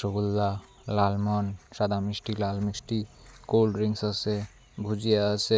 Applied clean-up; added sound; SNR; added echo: none; none; none; none.